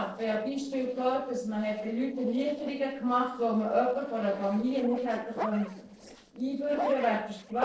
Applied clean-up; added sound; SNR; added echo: neural separator model SepFormer DNS4.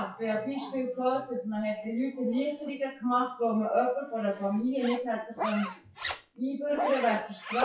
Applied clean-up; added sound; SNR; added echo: classical method WPE with log-MMSE.